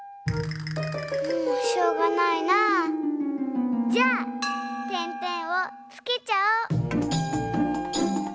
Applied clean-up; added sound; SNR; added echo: none; Wind instrument, woodwind instrument; 12 dB; none.